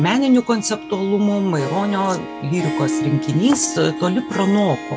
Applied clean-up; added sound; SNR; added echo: none; Harp; 9 dB; none.